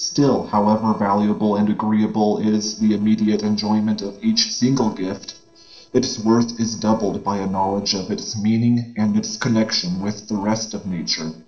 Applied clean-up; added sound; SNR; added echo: neural separator model SepFormer DNS4.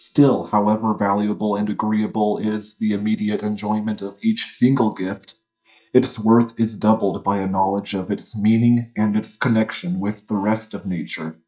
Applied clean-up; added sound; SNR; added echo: neural mask model DeepFilterNet 3.